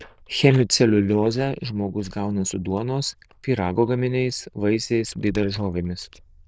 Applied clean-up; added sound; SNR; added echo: neural diffusion model UNIVERSE++.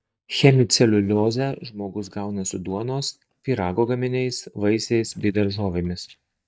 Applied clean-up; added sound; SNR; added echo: neural mask model DeepFilterNet 3.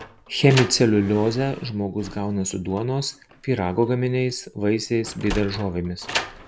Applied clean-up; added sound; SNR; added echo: none; Sliding door; 12 dB; none.